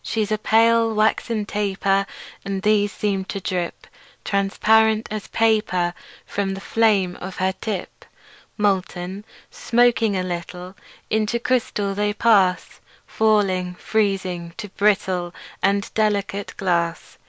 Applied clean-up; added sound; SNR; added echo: none; none; none; none.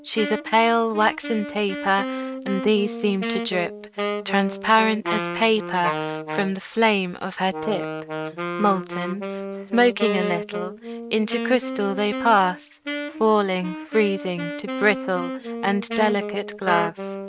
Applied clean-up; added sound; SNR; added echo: neural mask model RNNoise.